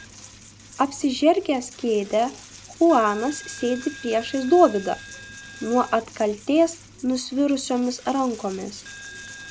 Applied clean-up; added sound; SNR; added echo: none; Coin (dropping); 18 dB; none.